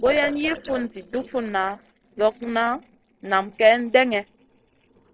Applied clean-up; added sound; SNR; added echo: neural separator model SepFormer DNS4.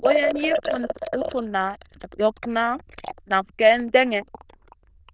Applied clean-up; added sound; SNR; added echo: neural diffusion model UNIVERSE++.